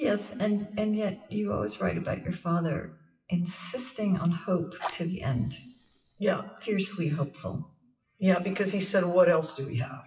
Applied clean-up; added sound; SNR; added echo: classical method WPE with log-MMSE.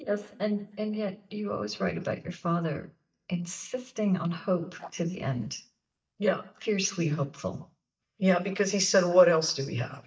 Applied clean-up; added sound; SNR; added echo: neural mask model DeepFilterNet 3.